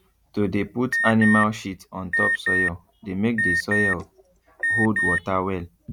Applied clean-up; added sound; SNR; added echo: none; Alarm; 1 dB; none.